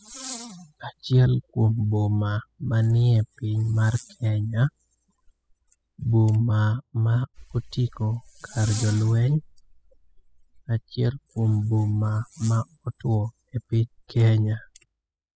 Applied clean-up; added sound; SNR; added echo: classical method spectral subtraction.